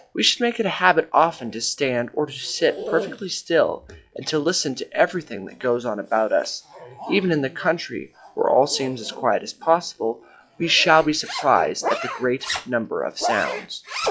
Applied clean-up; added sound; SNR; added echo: classical method log-MMSE.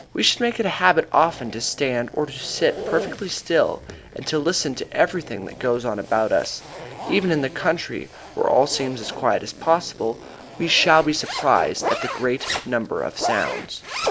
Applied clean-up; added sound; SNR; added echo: none; Zipper (clothing); 11 dB; none.